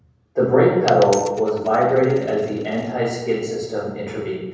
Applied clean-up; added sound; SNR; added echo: none; Coin (dropping); 18 dB; reverberation time 1.1 s.